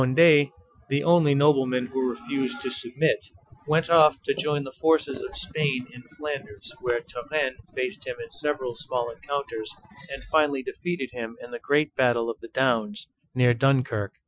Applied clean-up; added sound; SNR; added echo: classical method Wiener filter.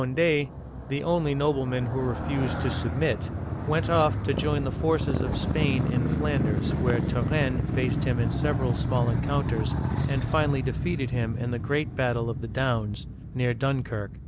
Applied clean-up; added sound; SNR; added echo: none; Motorcycle; 1 dB; none.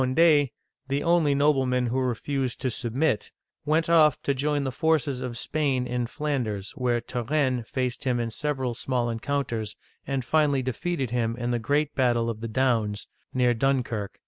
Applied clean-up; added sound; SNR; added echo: none; none; none; none.